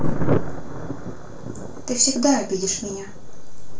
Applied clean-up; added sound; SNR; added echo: none; Thunder; 8 dB; reverberation time 0.2 s.